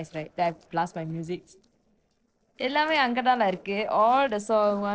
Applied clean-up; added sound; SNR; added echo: neural separator model SepFormer DNS4.